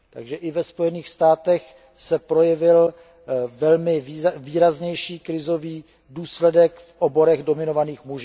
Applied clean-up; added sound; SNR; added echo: none; none; none; none.